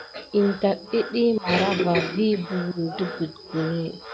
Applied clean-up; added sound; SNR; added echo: none; Frog; 15 dB; none.